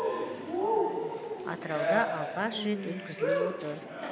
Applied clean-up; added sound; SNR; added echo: none; Cheering; -4 dB; none.